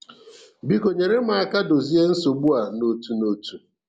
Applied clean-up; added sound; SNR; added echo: none; none; none; none.